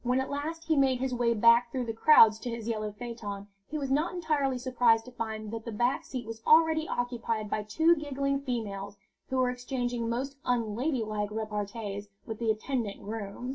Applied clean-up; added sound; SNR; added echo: none; none; none; reverberation time 0.2 s.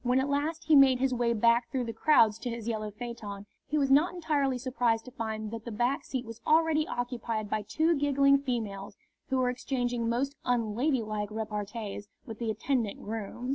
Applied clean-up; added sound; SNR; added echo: none; none; none; none.